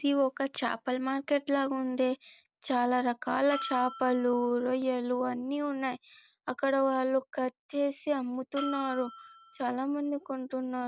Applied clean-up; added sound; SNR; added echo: none; Bell; 13 dB; none.